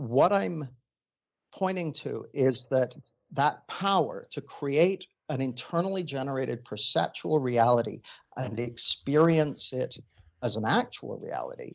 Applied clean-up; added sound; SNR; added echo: neural mask model Resemble Enhance denoiser.